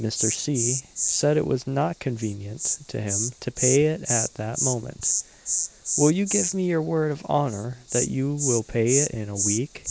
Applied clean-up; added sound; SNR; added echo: none; Insect; 3 dB; none.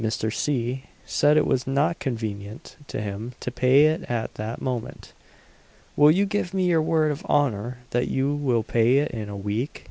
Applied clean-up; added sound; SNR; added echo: none; none; none; none.